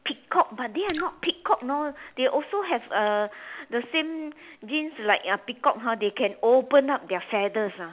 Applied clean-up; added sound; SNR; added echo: none; Raindrop / Splash, splatter; 16 dB; none.